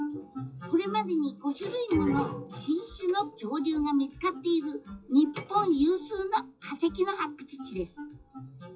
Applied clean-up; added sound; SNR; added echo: classical method WPE with log-MMSE.